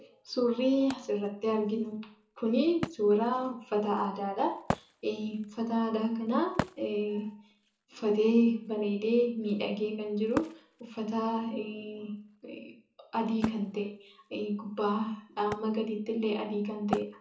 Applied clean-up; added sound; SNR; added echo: none; Wood; 13 dB; reverberation time 0.5 s.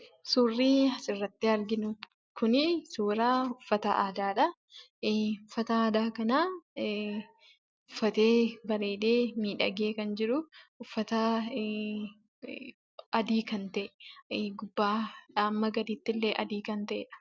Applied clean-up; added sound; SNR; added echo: none; none; none; none.